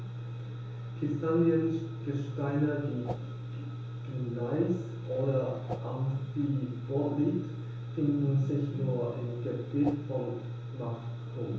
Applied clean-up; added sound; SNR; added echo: none; Whoosh, swoosh, swish; 9 dB; reverberation time 1.2 s.